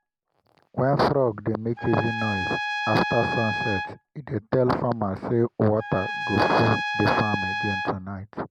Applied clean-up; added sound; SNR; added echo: none; Trumpet; 6 dB; none.